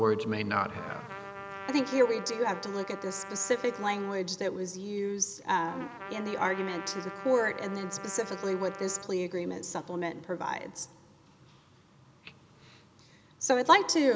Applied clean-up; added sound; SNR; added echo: none; Trumpet; 12 dB; none.